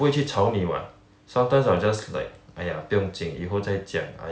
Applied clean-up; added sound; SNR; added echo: none; none; none; none.